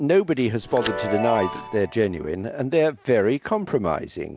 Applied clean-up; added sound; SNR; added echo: none; Chime; 11 dB; none.